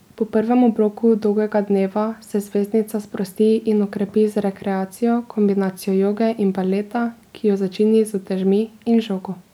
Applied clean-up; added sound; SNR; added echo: none; none; none; none.